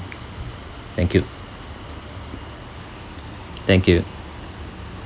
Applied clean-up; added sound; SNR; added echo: none; none; none; none.